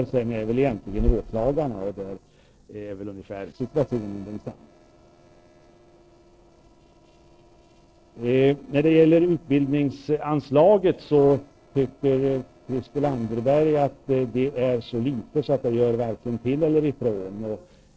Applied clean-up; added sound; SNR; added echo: neural separator model SepFormer DNS4.